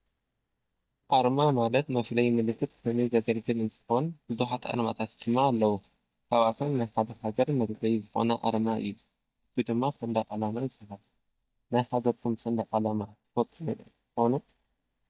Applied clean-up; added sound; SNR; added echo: neural mask model DeepFilterNet 3.